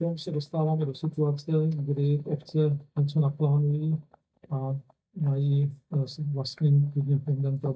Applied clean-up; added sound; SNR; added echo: neural mask model DeepFilterNet 3.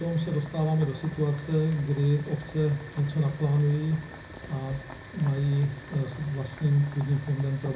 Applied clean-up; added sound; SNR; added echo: none; Boiling; 11 dB; reverberation time 0.4 s.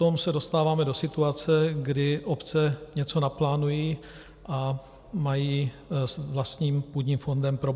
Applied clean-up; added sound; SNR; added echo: none; none; none; none.